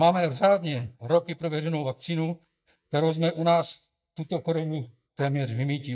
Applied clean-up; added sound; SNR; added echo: neural mask model DeepFilterNet 3.